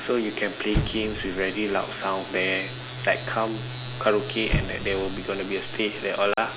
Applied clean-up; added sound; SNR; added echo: none; Explosion; 6 dB; none.